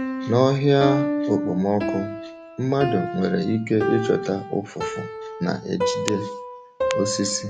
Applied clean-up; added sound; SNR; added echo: none; Piano; 4 dB; none.